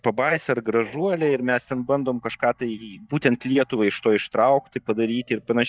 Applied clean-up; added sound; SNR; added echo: neural mask model DeepFilterNet 3.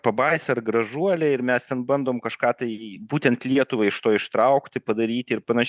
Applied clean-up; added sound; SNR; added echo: none; none; none; none.